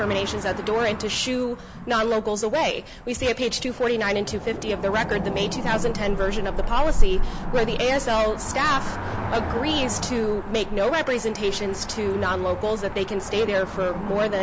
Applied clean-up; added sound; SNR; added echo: none; Cricket / Motor vehicle (road); 2 dB; none.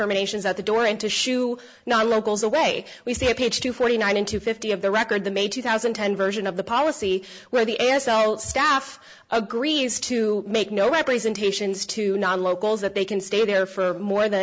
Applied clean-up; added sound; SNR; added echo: none; none; none; none.